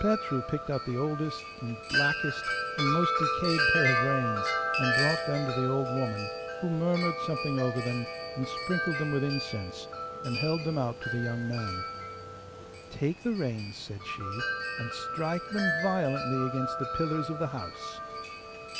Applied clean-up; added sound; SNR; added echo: none; Wind chime; 1 dB; none.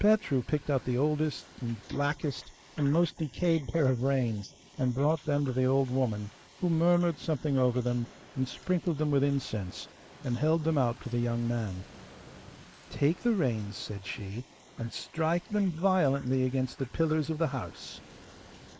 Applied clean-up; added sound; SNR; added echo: neural mask model Resemble Enhance denoiser.